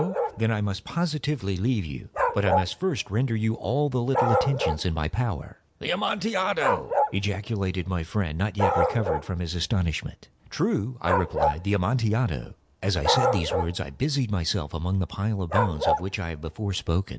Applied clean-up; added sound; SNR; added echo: none; Bark; 4 dB; none.